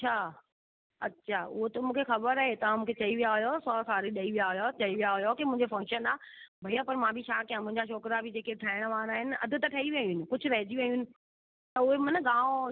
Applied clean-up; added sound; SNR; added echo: none; none; none; none.